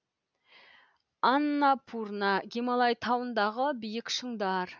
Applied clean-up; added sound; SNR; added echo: none; none; none; none.